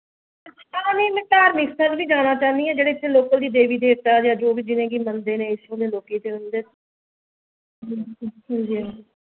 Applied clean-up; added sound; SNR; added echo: none; none; none; none.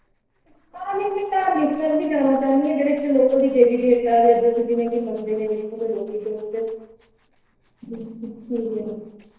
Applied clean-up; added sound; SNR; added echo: neural separator model SepFormer DNS4.